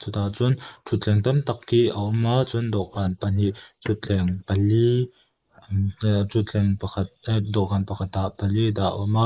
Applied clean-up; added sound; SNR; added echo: neural mask model Resemble Enhance denoiser.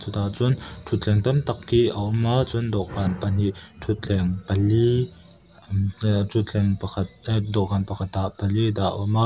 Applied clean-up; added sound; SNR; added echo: none; none; none; none.